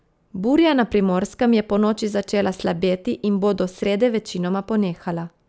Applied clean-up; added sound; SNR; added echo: none; none; none; none.